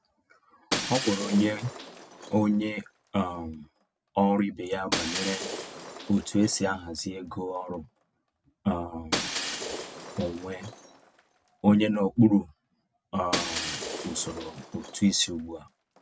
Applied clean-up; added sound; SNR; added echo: none; Shatter; 9 dB; none.